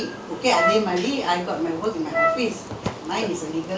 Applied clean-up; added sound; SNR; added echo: none; Wind instrument, woodwind instrument; 0 dB; none.